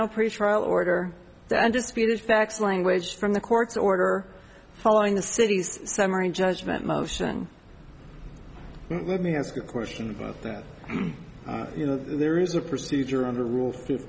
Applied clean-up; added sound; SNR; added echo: none; none; none; none.